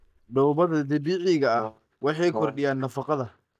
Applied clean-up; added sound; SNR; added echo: neural mask model DeepFilterNet 3.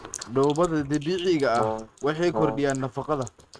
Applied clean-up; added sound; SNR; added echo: neural mask model RNNoise.